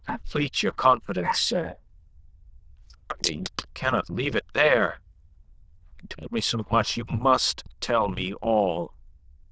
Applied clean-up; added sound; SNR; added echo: neural diffusion model UNIVERSE++.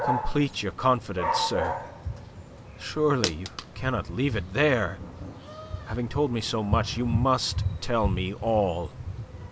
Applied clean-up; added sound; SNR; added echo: none; Dog; 4 dB; none.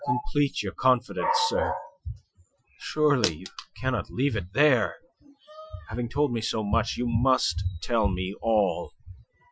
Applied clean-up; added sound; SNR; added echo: classical method Wiener filter.